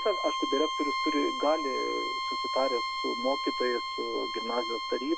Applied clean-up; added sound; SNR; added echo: none; Bowed string instrument; 1 dB; none.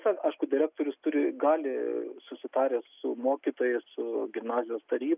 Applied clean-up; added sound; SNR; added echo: none; none; none; none.